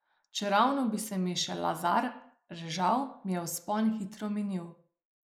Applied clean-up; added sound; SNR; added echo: neural mask model Resemble Enhance denoiser.